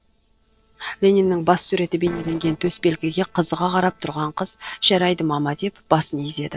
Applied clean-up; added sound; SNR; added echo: neural separator model SepFormer DNS4.